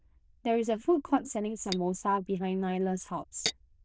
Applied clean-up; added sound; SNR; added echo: neural diffusion model UNIVERSE++.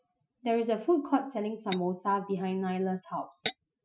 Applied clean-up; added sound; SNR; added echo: classical method Wiener filter.